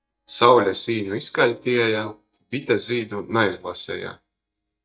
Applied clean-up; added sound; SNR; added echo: neural mask model DeepFilterNet 3.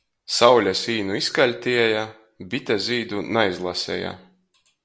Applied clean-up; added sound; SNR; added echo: none; none; none; none.